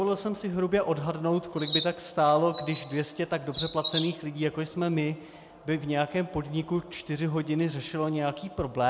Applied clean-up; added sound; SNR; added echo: none; Chirp, tweet; 1 dB; none.